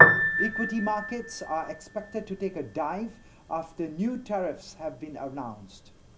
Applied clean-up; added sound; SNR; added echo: none; Piano; -4 dB; none.